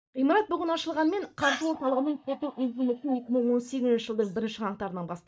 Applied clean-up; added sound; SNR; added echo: neural mask model DeepFilterNet 3.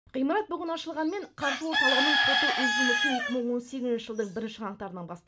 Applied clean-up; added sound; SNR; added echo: none; Bird / Chicken, rooster; -3 dB; reverberation time 0.2 s.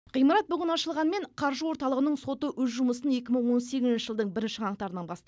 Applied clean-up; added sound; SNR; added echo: none; none; none; none.